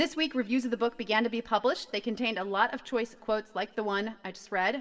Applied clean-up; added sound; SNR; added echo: none; none; none; reverberation time 1.4 s.